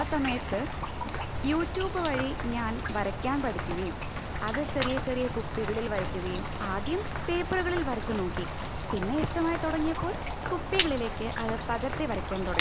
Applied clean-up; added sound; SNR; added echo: none; Rain; 2 dB; none.